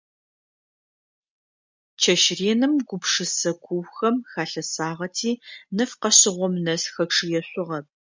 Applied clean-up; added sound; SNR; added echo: none; none; none; none.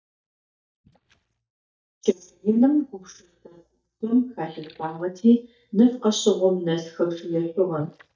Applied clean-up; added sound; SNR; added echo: neural mask model DeepFilterNet 3.